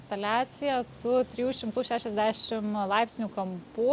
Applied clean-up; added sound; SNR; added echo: none; none; none; none.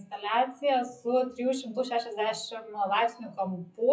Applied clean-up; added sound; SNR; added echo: classical method WPE with log-MMSE.